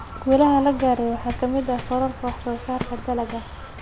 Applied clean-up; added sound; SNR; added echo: none; Waves, surf; 11 dB; none.